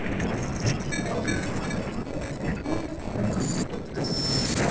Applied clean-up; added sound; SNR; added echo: neural separator model SepFormer DNS4.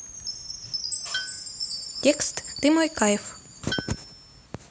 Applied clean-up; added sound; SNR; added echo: none; Tools + Chime; 7 dB; none.